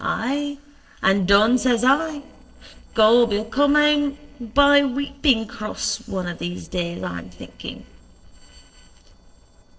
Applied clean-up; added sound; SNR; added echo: neural separator model SepFormer DNS4.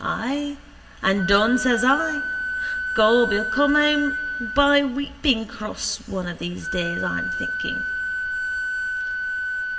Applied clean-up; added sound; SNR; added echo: none; Wind instrument, woodwind instrument; 4 dB; reverberation time 1.6 s.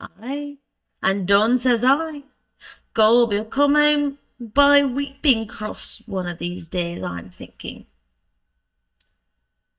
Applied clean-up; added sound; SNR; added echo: neural mask model DeepFilterNet 3.